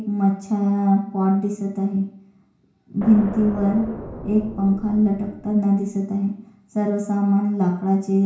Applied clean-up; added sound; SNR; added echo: none; Explosion; 13 dB; reverberation time 0.6 s.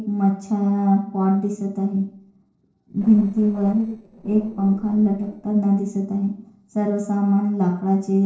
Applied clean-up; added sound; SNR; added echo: neural separator model SepFormer DNS4.